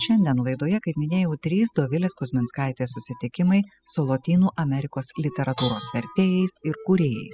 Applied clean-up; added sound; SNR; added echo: classical method spectral subtraction.